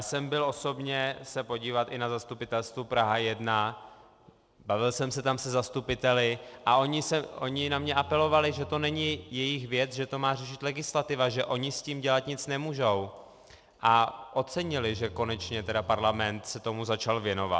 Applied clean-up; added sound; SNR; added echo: none; Bowed string instrument; 16 dB; none.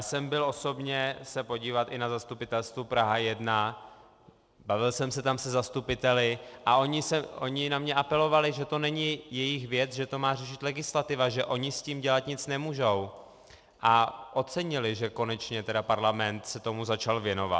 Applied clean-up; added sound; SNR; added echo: none; none; none; none.